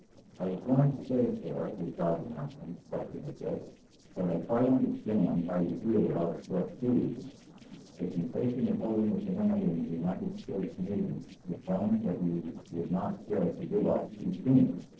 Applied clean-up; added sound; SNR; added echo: neural separator model SepFormer DNS4.